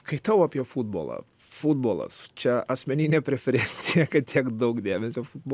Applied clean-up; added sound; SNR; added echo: none; none; none; none.